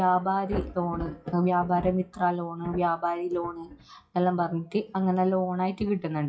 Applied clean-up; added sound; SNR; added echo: classical method WPE with log-MMSE.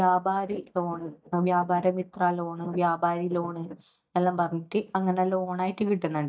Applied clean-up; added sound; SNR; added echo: neural mask model DeepFilterNet 3.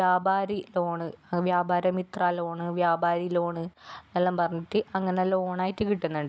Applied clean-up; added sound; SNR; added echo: none; none; none; none.